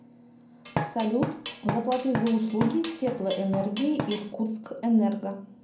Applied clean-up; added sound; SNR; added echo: none; Drum kit; 6 dB; reverberation time 0.5 s.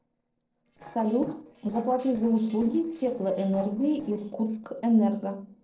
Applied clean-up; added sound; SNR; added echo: neural separator model SepFormer DNS4.